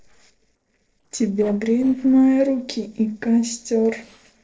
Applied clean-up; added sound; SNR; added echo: neural separator model SepFormer DNS4.